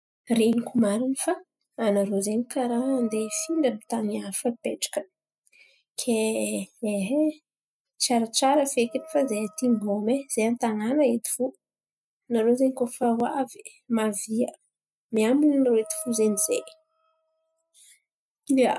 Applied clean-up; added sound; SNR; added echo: classical method spectral subtraction.